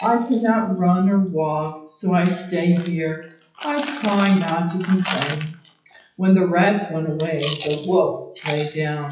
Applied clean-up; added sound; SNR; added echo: classical method WPE with log-MMSE.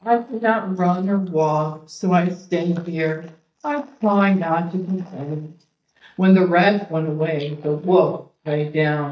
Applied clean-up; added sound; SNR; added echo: neural mask model DeepFilterNet 3.